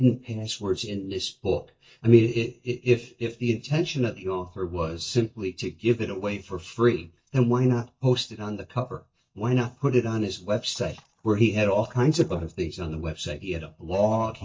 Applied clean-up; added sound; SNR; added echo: neural mask model DeepFilterNet 3.